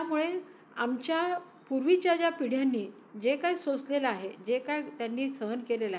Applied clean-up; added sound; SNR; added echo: none; none; none; none.